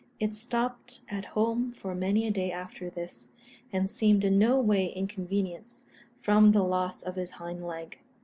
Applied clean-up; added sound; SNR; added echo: none; none; none; none.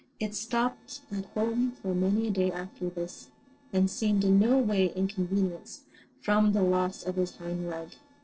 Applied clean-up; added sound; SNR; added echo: neural separator model SepFormer DNS4.